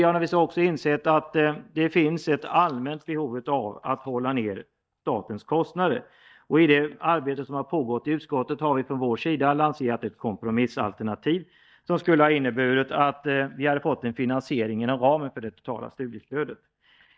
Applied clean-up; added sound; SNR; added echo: neural mask model DeepFilterNet 3.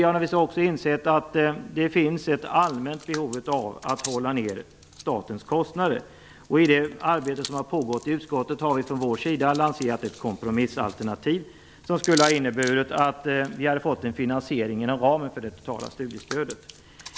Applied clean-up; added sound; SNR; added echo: none; Hands; 18 dB; none.